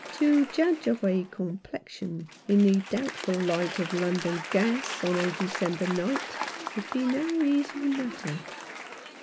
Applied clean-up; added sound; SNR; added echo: none; Applause / Crowd; 10 dB; none.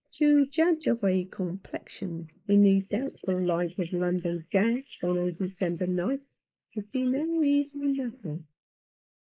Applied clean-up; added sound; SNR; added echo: neural mask model Resemble Enhance denoiser.